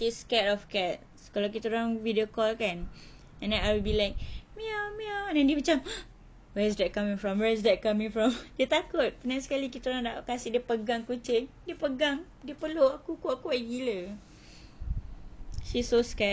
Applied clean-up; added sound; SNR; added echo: none; none; none; none.